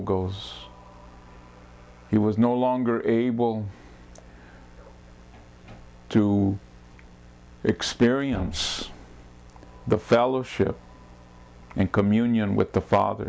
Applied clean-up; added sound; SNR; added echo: none; none; none; none.